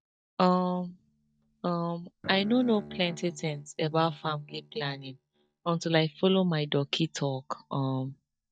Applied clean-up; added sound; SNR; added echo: neural mask model DeepFilterNet 3.